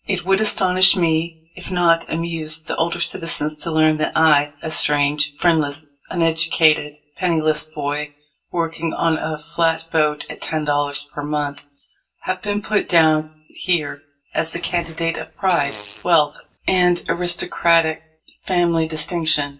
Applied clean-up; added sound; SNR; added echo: none; Fart; 18 dB; reverberation time 0.2 s.